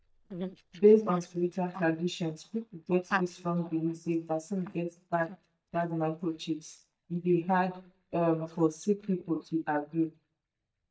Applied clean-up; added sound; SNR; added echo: neural mask model DeepFilterNet 3.